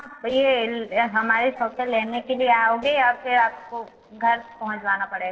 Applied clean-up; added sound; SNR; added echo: neural separator model SepFormer DNS4.